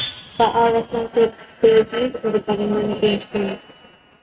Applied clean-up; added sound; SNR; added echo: neural mask model RNNoise.